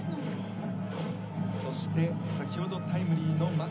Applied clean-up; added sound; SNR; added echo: none; none; none; reverberation time 0.4 s.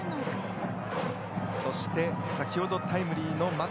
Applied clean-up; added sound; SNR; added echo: none; none; none; none.